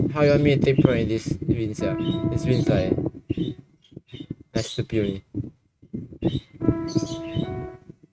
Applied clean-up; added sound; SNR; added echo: neural mask model RNNoise.